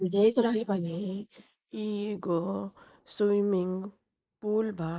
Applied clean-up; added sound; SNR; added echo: neural mask model Resemble Enhance denoiser.